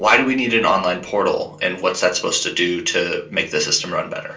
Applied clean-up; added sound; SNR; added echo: neural separator model SepFormer DNS4.